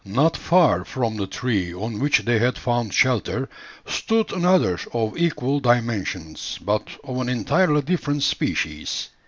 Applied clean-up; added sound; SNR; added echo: none; none; none; none.